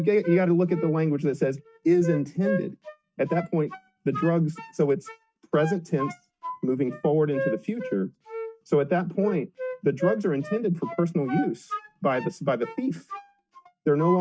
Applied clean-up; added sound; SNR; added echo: neural mask model RNNoise.